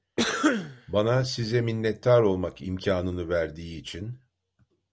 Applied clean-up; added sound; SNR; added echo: none; Cough; 1 dB; none.